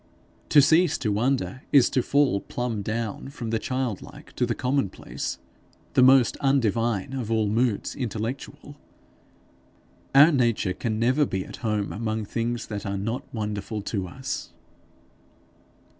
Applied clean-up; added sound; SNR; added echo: none; none; none; none.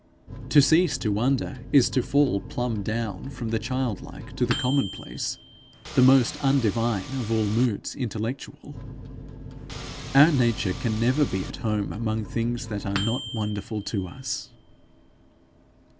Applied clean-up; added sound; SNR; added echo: none; Engine / Car + Microwave oven; 12 dB; none.